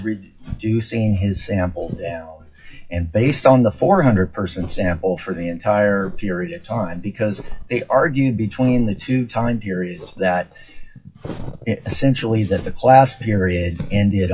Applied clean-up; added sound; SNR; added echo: classical method WPE with log-MMSE.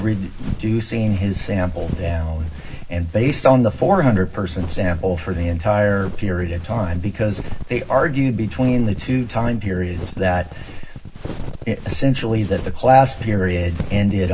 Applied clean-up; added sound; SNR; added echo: none; Walk, footsteps; 9 dB; reverberation time 0.4 s.